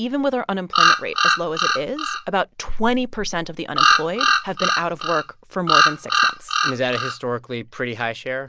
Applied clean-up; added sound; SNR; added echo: none; Bird vocalization, bird call, bird song; -5 dB; none.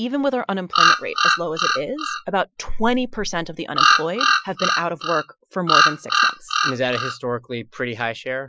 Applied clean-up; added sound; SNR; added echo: classical method Wiener filter.